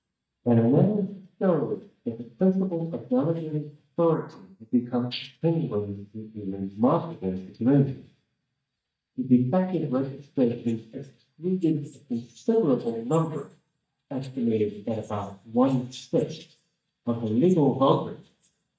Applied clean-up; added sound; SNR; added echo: neural mask model DeepFilterNet 3.